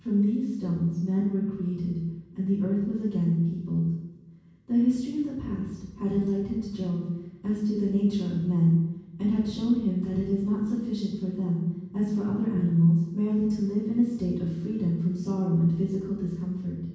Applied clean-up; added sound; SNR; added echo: none; none; none; reverberation time 1.2 s.